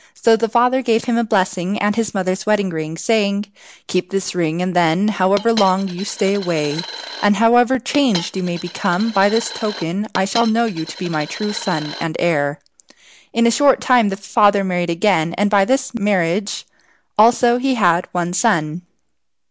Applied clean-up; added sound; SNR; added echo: none; Coin (dropping); 12 dB; none.